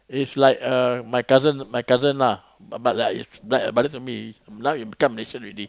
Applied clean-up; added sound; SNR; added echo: none; none; none; none.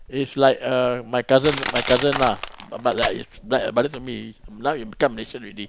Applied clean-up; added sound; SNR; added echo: none; Crushing; 10 dB; none.